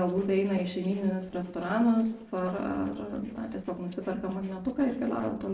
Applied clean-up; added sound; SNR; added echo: neural separator model SepFormer DNS4.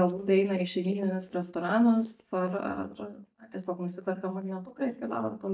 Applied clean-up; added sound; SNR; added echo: neural mask model DeepFilterNet 3.